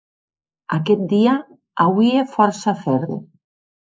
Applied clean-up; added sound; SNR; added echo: neural mask model Resemble Enhance denoiser.